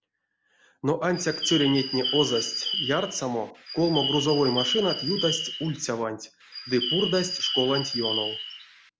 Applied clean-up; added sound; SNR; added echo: none; Bird; 4 dB; none.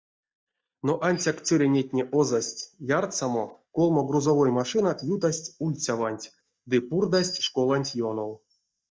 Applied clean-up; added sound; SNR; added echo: neural mask model DeepFilterNet 3.